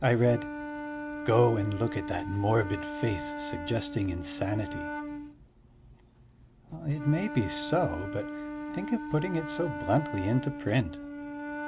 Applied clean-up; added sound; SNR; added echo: none; Wind instrument, woodwind instrument; 8 dB; none.